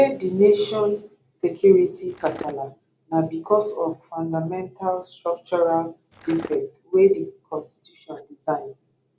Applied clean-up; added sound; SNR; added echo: none; Skateboard; 13 dB; none.